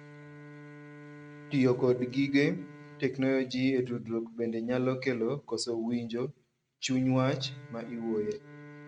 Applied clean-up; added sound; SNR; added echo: neural mask model RNNoise.